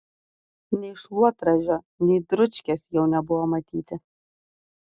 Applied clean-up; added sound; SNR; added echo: none; none; none; none.